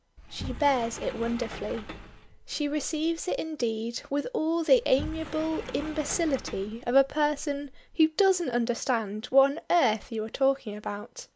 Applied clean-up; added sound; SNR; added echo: none; Sliding door; 14 dB; none.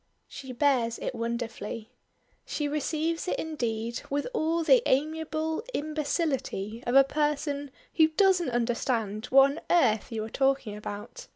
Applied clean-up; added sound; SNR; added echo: none; none; none; none.